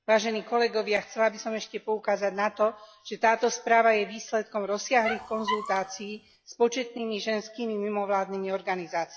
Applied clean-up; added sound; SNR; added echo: classical method log-MMSE.